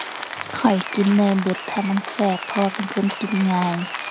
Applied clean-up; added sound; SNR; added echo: none; Rain; 9 dB; none.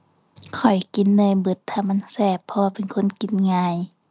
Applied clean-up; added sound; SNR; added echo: none; none; none; none.